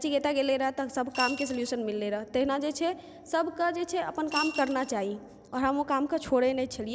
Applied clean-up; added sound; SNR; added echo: none; Coin (dropping) / Glass; 9 dB; none.